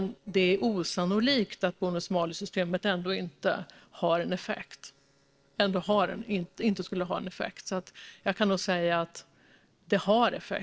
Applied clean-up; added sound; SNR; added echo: neural separator model SepFormer DNS4.